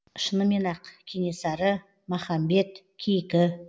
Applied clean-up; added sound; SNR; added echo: none; none; none; none.